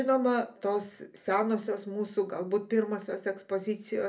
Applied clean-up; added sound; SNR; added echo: none; none; none; reverberation time 0.3 s.